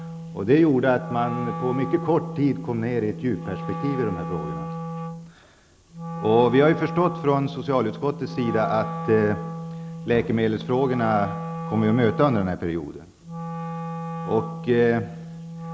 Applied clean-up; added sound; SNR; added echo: none; Wind instrument, woodwind instrument; 8 dB; none.